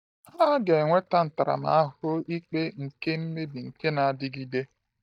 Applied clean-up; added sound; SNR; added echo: neural mask model DeepFilterNet 3.